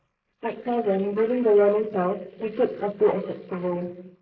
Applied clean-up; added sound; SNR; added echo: neural mask model Resemble Enhance denoiser.